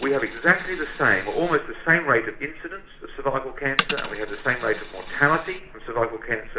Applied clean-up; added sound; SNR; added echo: none; Coin (dropping); 12 dB; reverberation time 1.2 s.